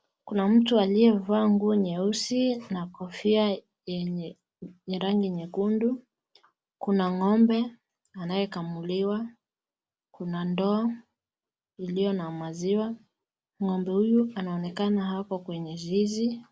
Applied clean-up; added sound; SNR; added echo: none; none; none; none.